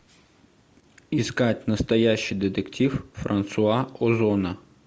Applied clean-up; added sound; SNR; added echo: none; none; none; none.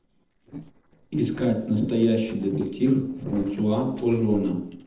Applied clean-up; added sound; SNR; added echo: neural separator model SepFormer DNS4.